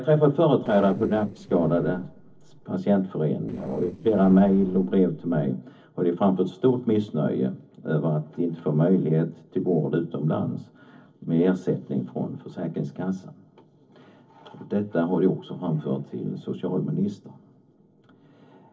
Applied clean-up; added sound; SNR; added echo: neural separator model SepFormer DNS4.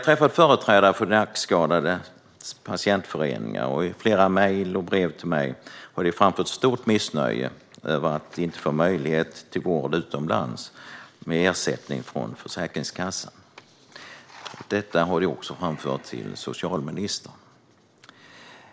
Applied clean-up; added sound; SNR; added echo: none; none; none; none.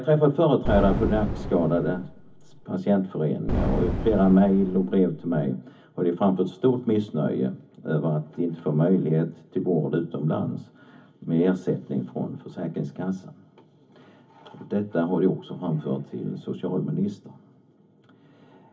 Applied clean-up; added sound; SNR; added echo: none; Boom; 4 dB; reverberation time 0.3 s.